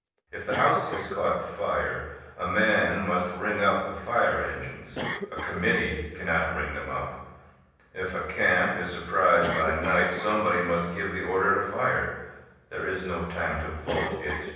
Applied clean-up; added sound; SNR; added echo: none; Cough; 13 dB; reverberation time 1.1 s.